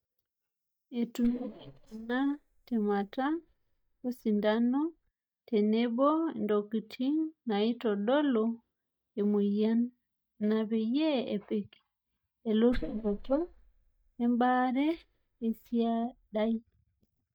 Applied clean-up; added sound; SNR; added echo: neural mask model DeepFilterNet 3.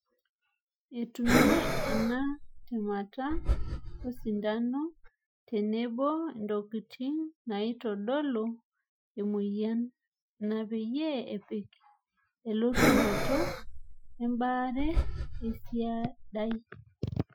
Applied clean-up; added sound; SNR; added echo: classical method Wiener filter.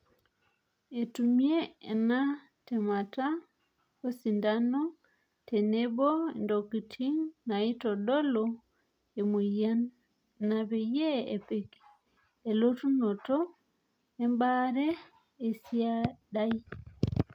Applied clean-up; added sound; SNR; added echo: none; none; none; none.